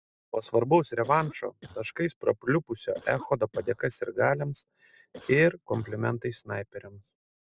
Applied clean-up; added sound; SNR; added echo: neural separator model SepFormer DNS4.